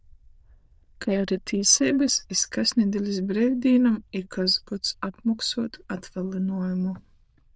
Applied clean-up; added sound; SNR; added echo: neural diffusion model UNIVERSE++.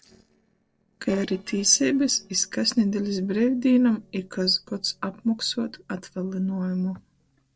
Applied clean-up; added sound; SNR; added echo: neural separator model SepFormer DNS4.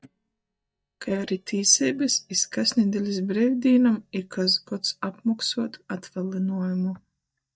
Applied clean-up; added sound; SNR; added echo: neural mask model DeepFilterNet 3.